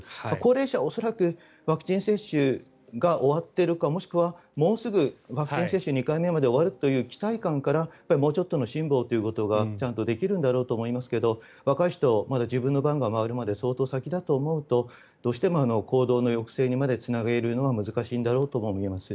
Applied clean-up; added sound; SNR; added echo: none; none; none; none.